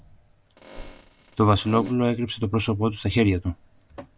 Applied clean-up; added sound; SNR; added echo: none; Fart; 15 dB; none.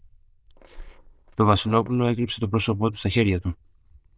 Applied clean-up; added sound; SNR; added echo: neural diffusion model UNIVERSE++.